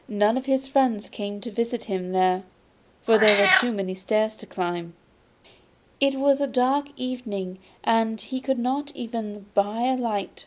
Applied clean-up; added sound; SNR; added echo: none; Meow; -2 dB; none.